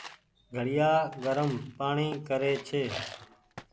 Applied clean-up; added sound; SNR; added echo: none; Coin (dropping); 15 dB; none.